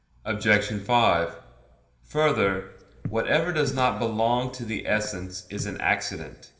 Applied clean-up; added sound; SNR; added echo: none; Walk, footsteps; 15 dB; reverberation time 0.8 s.